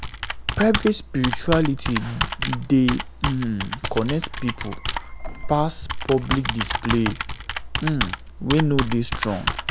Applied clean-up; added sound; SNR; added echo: none; Computer keyboard; 3 dB; none.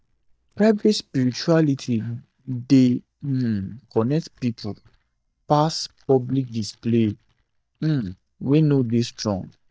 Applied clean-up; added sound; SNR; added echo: neural mask model DeepFilterNet 3.